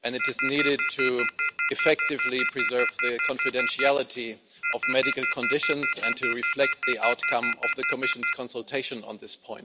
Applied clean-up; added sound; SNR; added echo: none; Telephone; -1 dB; none.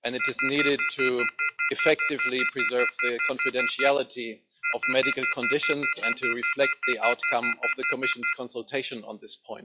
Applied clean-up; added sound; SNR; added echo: classical method log-MMSE.